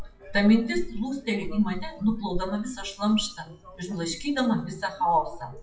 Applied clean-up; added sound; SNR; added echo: classical method WPE with log-MMSE.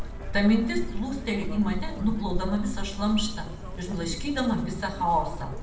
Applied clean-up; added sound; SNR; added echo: none; Chirp, tweet; 4 dB; reverberation time 0.6 s.